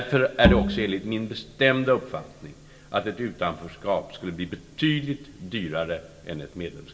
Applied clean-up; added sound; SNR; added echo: none; Bowed string instrument; -2 dB; reverberation time 1.5 s.